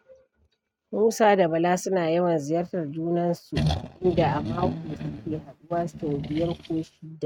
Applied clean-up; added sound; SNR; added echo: neural mask model RNNoise.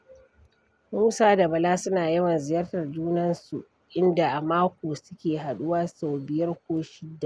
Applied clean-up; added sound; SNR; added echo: none; none; none; none.